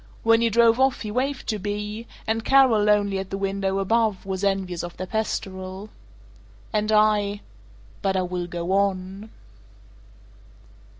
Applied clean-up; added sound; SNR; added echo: none; none; none; none.